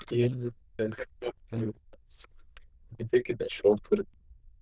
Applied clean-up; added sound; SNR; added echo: neural diffusion model UNIVERSE++.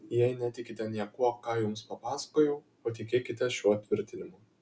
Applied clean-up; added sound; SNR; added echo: none; none; none; none.